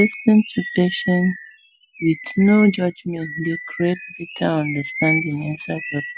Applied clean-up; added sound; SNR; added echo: none; Bird vocalization, bird call, bird song; 10 dB; none.